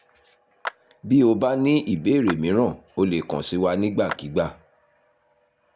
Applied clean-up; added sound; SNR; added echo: none; Clapping; 17 dB; none.